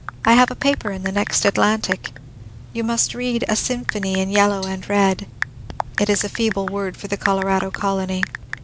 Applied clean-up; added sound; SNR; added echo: none; Typing; 10 dB; none.